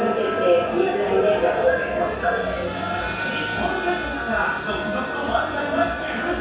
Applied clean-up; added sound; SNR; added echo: none; Trumpet; 16 dB; reverberation time 0.7 s.